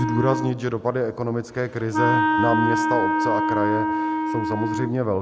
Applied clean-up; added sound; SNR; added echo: none; Wind instrument, woodwind instrument; -1 dB; none.